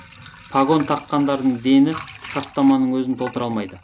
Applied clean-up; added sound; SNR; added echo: none; Sink (filling or washing) / Water; 17 dB; none.